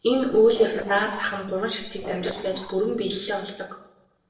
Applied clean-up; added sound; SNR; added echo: neural separator model SepFormer DNS4.